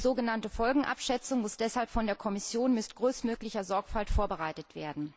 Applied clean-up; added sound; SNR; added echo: none; none; none; none.